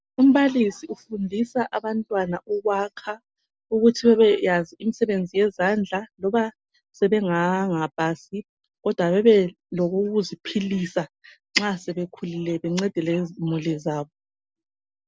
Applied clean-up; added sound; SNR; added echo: none; none; none; none.